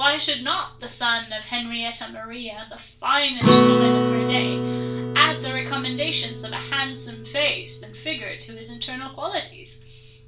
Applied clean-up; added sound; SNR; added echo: none; Acoustic guitar; -2 dB; reverberation time 0.3 s.